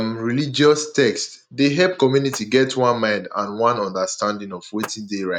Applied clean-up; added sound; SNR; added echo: neural mask model RNNoise.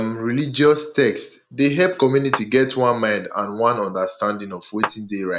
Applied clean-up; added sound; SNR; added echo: none; Clapping; 7 dB; none.